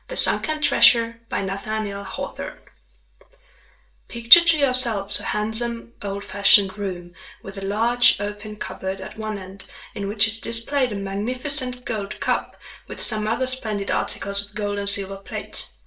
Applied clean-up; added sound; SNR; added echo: none; none; none; reverberation time 0.3 s.